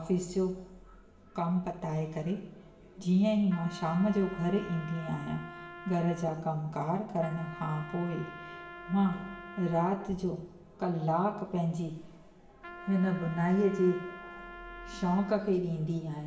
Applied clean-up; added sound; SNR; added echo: none; Trumpet; 15 dB; reverberation time 1.0 s.